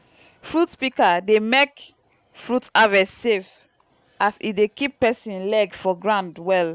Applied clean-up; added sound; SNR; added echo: none; none; none; none.